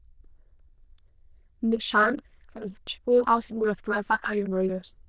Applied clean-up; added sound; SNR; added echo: neural diffusion model UNIVERSE++.